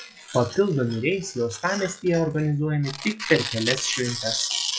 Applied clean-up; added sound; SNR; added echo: classical method log-MMSE.